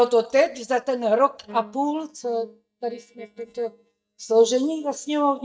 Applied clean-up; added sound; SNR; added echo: neural mask model DeepFilterNet 3.